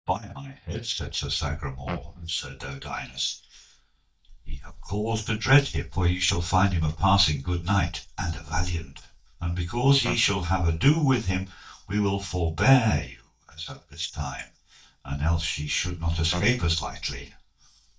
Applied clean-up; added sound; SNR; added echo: neural mask model DeepFilterNet 3.